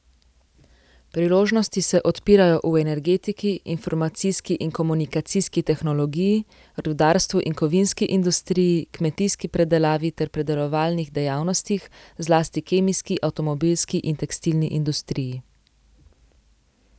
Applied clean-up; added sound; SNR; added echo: none; none; none; none.